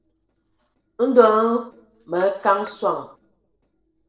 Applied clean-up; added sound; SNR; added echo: neural separator model SepFormer DNS4.